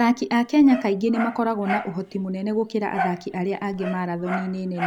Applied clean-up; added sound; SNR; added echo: none; Dog; 11 dB; none.